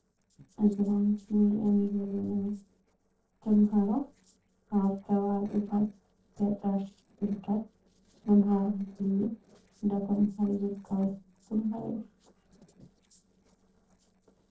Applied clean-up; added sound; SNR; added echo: neural separator model SepFormer DNS4.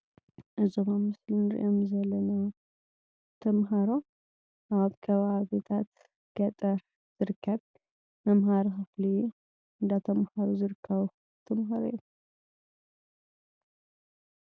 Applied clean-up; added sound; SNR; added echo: none; none; none; none.